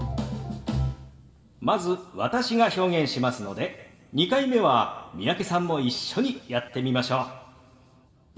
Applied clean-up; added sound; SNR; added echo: none; none; none; reverberation time 2.9 s.